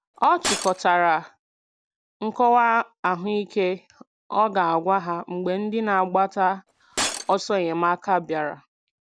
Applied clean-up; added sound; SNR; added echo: none; Shatter; 7 dB; none.